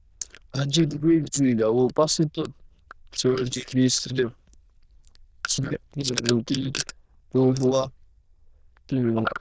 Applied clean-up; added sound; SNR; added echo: neural diffusion model UNIVERSE++.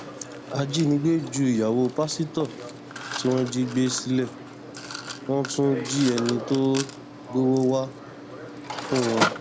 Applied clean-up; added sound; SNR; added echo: none; Mechanisms; 9 dB; none.